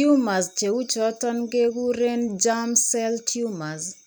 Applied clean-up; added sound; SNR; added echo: none; none; none; none.